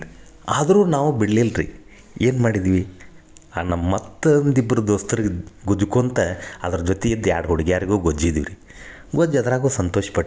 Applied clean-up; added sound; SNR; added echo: none; none; none; none.